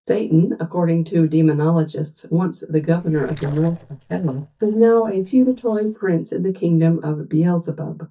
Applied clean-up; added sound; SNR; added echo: neural mask model DeepFilterNet 3.